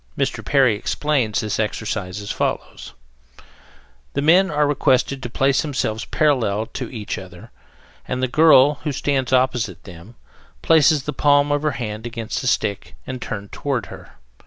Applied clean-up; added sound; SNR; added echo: none; none; none; none.